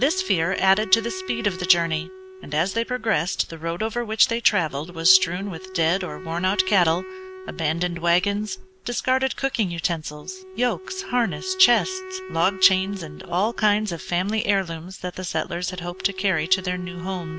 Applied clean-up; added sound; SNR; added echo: none; Wind instrument, woodwind instrument; 15 dB; none.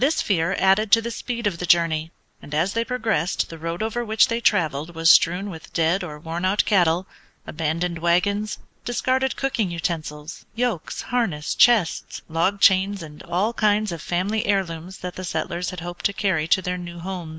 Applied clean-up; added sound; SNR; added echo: none; none; none; none.